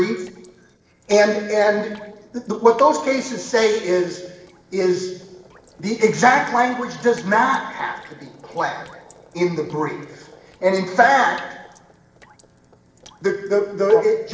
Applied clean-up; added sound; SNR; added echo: neural separator model SepFormer DNS4.